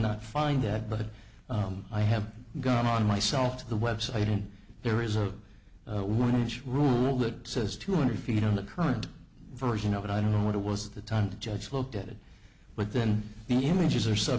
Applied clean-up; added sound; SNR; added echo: none; none; none; none.